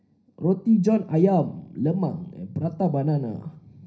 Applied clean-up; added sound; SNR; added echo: none; none; none; reverberation time 0.5 s.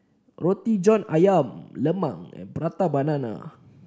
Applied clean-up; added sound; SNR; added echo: none; none; none; none.